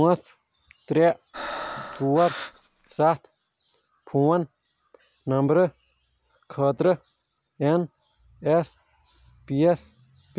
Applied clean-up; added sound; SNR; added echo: none; Breathing; 11 dB; none.